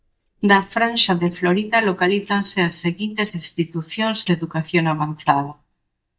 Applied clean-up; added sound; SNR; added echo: neural mask model DeepFilterNet 3.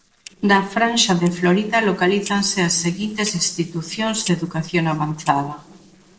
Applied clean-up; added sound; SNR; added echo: neural separator model SepFormer DNS4.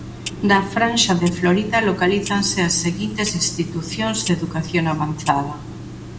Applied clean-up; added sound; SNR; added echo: none; Clock; 12 dB; reverberation time 0.5 s.